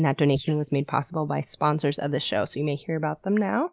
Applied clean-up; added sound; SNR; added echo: neural mask model Resemble Enhance denoiser.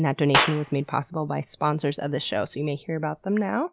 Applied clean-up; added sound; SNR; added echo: none; Clapping; 6 dB; none.